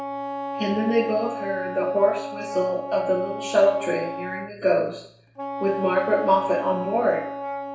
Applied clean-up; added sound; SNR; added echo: none; Wind instrument, woodwind instrument; 8 dB; reverberation time 0.6 s.